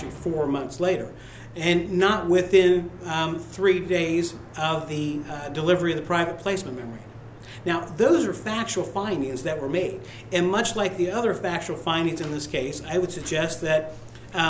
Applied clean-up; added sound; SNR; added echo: none; none; none; none.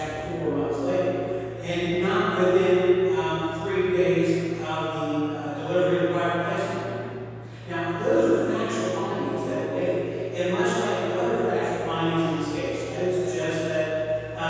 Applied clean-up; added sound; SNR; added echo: none; none; none; reverberation time 2.2 s.